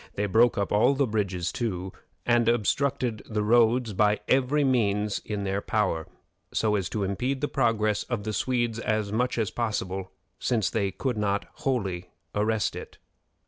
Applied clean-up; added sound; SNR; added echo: none; none; none; none.